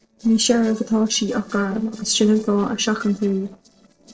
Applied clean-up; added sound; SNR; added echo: neural separator model SepFormer DNS4.